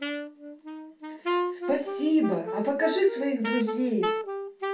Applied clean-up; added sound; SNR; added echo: none; Wind instrument, woodwind instrument; 4 dB; reverberation time 0.3 s.